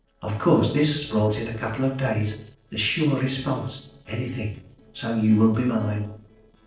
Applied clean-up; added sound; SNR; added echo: neural separator model SepFormer DNS4.